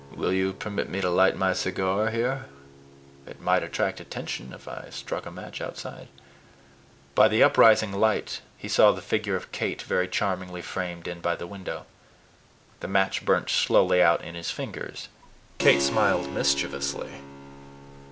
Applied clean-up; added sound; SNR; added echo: none; Keyboard (musical); 15 dB; none.